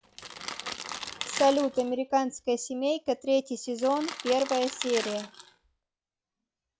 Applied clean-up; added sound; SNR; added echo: classical method log-MMSE.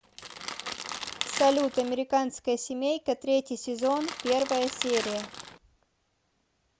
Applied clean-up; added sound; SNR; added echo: none; Crackle; 8 dB; none.